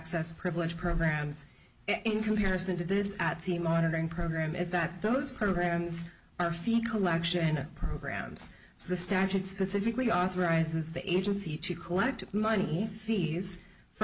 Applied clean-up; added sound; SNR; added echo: none; none; none; none.